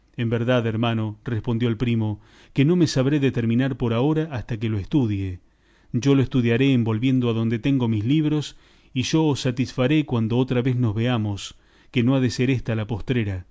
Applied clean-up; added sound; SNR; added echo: none; none; none; none.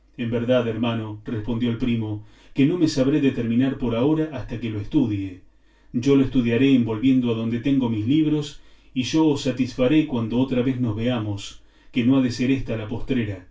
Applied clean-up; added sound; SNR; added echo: none; none; none; reverberation time 0.2 s.